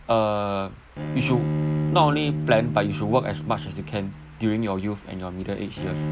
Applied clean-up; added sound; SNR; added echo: none; Bowed string instrument; 4 dB; none.